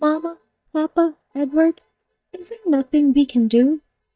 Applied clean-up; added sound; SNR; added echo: neural mask model DeepFilterNet 3.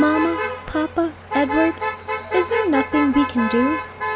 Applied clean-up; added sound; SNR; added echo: none; Motor vehicle (road); 5 dB; none.